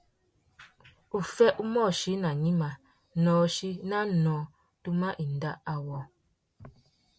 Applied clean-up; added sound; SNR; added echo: none; none; none; none.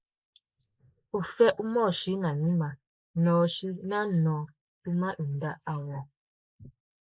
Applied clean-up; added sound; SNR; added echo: neural mask model Resemble Enhance denoiser.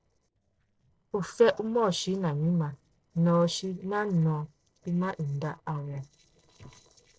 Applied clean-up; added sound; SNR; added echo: neural separator model SepFormer DNS4.